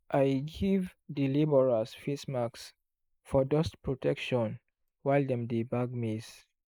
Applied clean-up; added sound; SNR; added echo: neural mask model Resemble Enhance denoiser.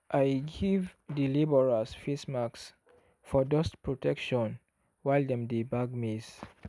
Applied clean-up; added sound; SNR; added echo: none; none; none; none.